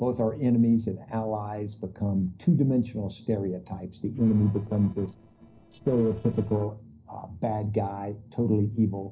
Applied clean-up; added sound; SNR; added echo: neural separator model SepFormer DNS4.